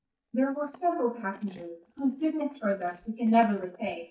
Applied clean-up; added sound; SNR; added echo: neural mask model DeepFilterNet 3.